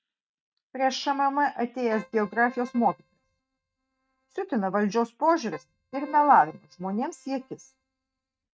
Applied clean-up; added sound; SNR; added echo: neural mask model RNNoise.